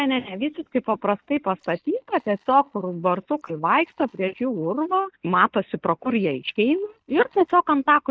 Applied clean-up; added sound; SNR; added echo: neural mask model DeepFilterNet 3.